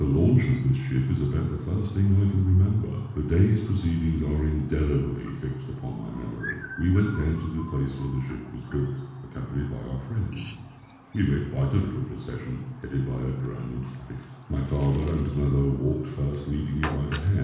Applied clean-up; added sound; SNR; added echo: none; Chirp, tweet; 19 dB; reverberation time 1.1 s.